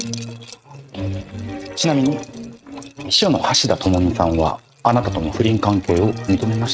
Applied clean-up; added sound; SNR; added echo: neural mask model RNNoise.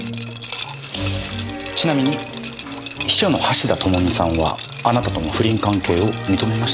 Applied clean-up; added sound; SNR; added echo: none; Liquid; 9 dB; none.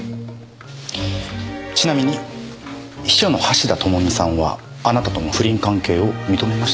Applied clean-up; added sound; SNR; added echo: none; none; none; none.